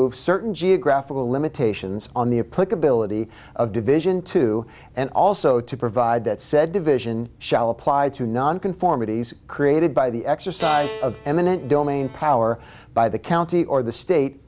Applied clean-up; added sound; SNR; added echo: none; Bowed string instrument; 15 dB; none.